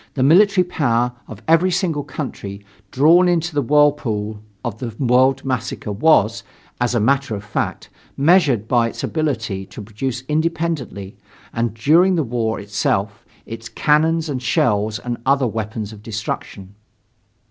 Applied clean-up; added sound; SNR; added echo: none; none; none; none.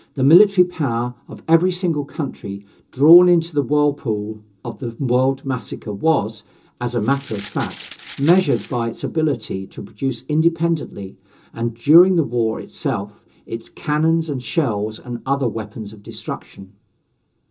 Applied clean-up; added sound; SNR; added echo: none; Rattle (instrument); 17 dB; reverberation time 0.2 s.